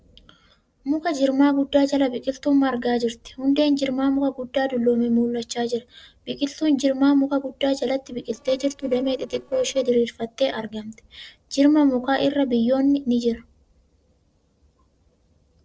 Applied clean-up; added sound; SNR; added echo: neural separator model SepFormer DNS4.